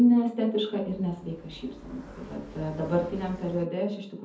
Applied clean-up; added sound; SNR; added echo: none; Motorcycle; 19 dB; reverberation time 0.5 s.